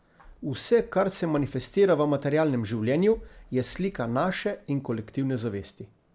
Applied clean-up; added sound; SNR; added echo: none; none; none; none.